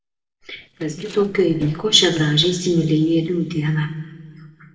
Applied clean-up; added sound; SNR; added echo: neural separator model SepFormer DNS4.